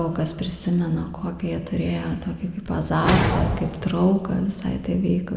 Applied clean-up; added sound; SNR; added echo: none; Whoosh, swoosh, swish; 2 dB; reverberation time 1.3 s.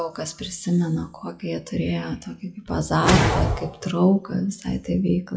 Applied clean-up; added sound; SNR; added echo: classical method WPE with log-MMSE.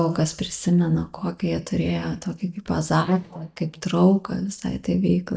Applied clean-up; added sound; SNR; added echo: neural mask model DeepFilterNet 3.